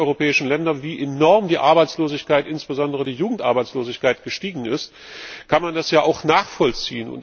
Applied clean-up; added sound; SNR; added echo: none; none; none; none.